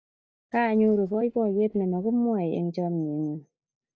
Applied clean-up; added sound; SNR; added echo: neural mask model DeepFilterNet 3.